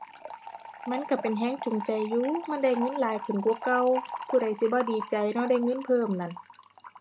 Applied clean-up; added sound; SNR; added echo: none; Fill (with liquid) / Trickle, dribble; 11 dB; none.